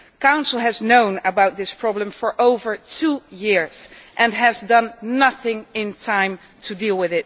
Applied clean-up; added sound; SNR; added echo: none; none; none; none.